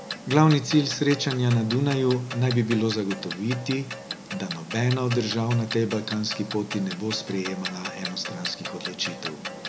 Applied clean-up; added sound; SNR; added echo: none; Clock; 11 dB; none.